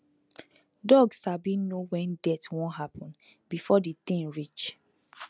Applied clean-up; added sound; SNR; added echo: none; none; none; none.